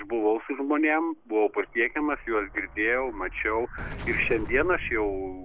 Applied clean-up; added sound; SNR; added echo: none; Explosion; 13 dB; none.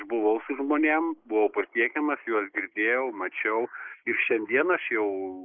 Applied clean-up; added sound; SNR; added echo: neural mask model Resemble Enhance denoiser.